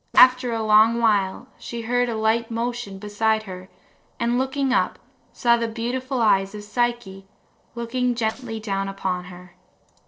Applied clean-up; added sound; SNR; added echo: neural separator model SepFormer DNS4.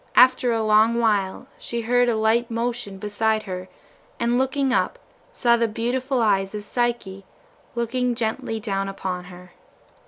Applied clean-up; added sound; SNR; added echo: none; none; none; none.